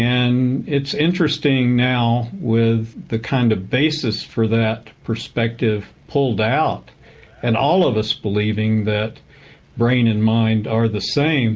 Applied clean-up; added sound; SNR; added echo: none; none; none; none.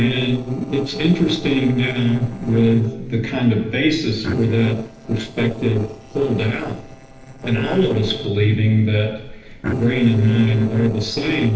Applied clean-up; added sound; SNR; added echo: neural separator model SepFormer DNS4.